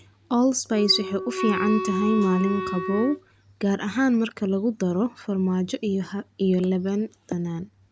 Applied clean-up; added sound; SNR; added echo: none; Wind instrument, woodwind instrument; 6 dB; none.